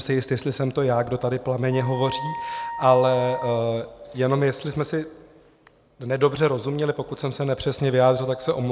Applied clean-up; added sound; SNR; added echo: none; Wind instrument, woodwind instrument; 11 dB; none.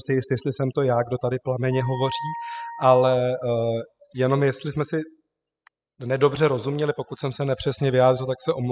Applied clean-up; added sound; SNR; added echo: classical method spectral subtraction.